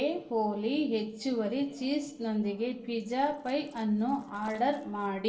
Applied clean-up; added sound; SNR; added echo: neural separator model SepFormer DNS4.